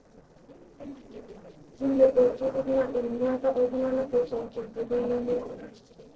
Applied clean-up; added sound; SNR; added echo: neural separator model SepFormer DNS4.